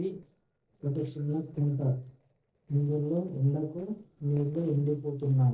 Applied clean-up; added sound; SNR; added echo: neural separator model SepFormer DNS4.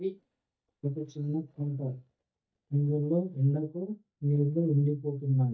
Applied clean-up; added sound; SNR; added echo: neural mask model DeepFilterNet 3.